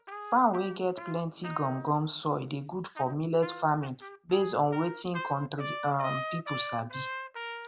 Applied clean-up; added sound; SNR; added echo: none; Trumpet; 11 dB; none.